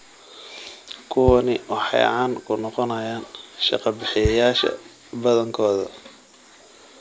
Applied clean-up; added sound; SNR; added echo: none; Bass drum; 12 dB; none.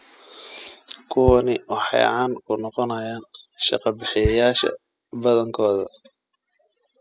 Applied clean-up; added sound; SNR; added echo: classical method spectral subtraction.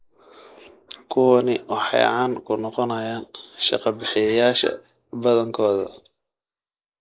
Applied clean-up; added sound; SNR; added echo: neural mask model Resemble Enhance denoiser.